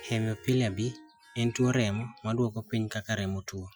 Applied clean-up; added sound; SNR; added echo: classical method Wiener filter.